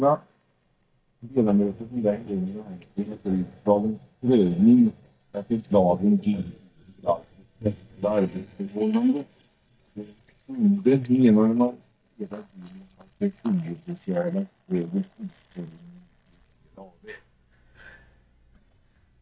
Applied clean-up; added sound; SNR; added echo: neural mask model DeepFilterNet 3.